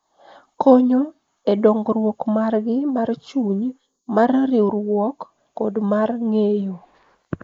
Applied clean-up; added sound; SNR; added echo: neural mask model Resemble Enhance denoiser.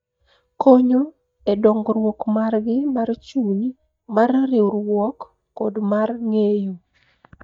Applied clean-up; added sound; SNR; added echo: neural mask model DeepFilterNet 3.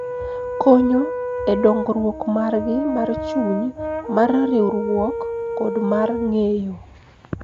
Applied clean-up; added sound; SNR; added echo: none; Brass instrument; 6 dB; none.